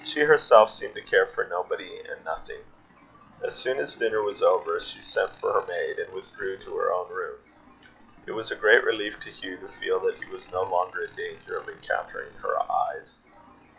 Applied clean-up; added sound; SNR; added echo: classical method log-MMSE.